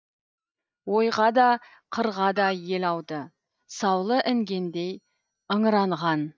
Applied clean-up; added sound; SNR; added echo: neural mask model DeepFilterNet 3.